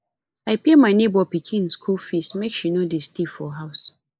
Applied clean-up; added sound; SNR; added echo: neural mask model Resemble Enhance denoiser.